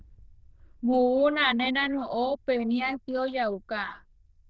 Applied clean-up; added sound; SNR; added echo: neural diffusion model UNIVERSE++.